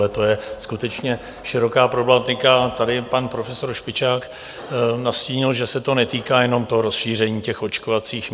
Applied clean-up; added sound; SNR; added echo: none; none; none; none.